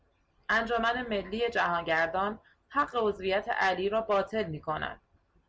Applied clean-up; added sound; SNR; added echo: none; none; none; none.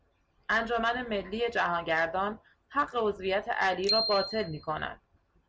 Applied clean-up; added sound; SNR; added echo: none; Bicycle bell; 4 dB; none.